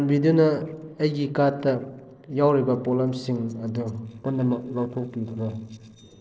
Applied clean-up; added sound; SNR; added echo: neural separator model SepFormer DNS4.